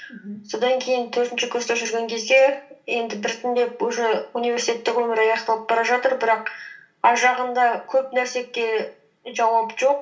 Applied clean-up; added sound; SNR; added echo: none; none; none; reverberation time 0.2 s.